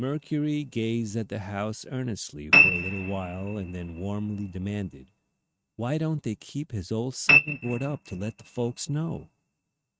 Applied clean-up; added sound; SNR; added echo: neural mask model RNNoise.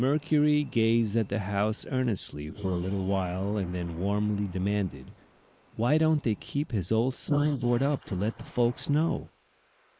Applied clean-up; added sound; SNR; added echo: neural mask model Resemble Enhance denoiser.